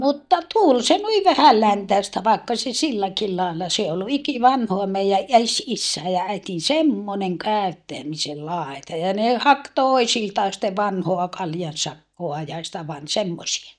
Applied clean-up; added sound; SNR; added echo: neural mask model DeepFilterNet 3.